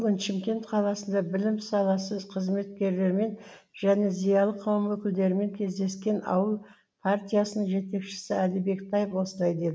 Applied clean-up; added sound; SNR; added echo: none; none; none; none.